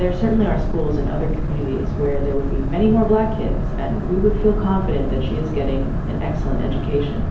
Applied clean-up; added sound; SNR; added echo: none; Boat, Water vehicle; 0 dB; reverberation time 2.2 s.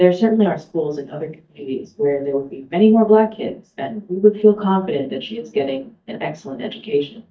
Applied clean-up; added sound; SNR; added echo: neural mask model DeepFilterNet 3.